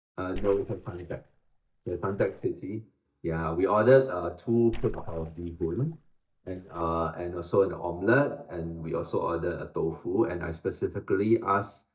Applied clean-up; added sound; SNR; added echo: neural mask model DeepFilterNet 3.